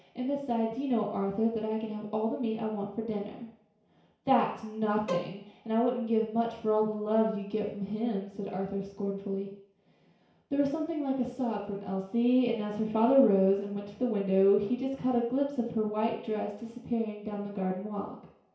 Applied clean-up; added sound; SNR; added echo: none; Bowed string instrument; 9 dB; reverberation time 0.6 s.